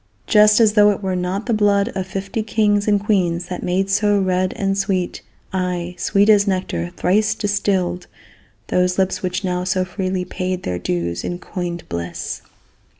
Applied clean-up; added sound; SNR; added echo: none; none; none; none.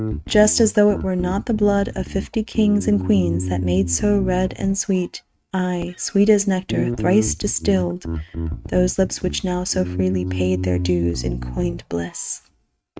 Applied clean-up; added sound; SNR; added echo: neural mask model RNNoise.